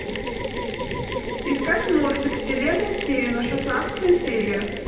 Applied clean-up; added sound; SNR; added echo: none; Mechanisms; 4 dB; reverberation time 0.9 s.